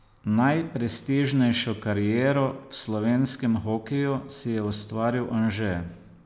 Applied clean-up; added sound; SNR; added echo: none; none; none; none.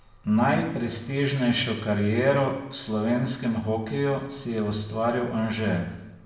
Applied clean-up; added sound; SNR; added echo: none; none; none; reverberation time 0.8 s.